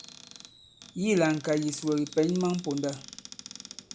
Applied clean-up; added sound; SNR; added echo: none; Cupboard open or close; 17 dB; none.